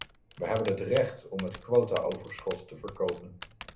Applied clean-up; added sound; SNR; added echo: none; Typing; 14 dB; reverberation time 0.3 s.